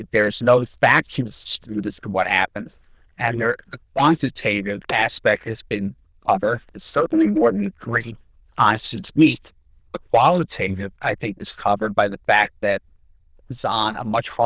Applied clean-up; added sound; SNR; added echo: neural diffusion model UNIVERSE++.